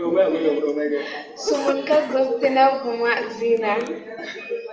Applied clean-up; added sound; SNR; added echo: none; Cough; 13 dB; reverberation time 0.8 s.